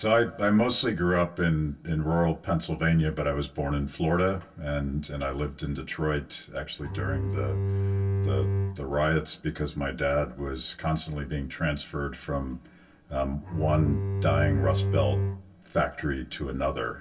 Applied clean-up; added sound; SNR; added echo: none; Bowed string instrument; 0 dB; reverberation time 0.1 s.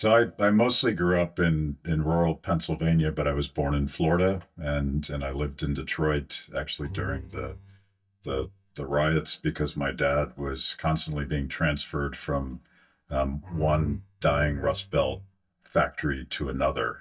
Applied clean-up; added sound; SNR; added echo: neural mask model DeepFilterNet 3.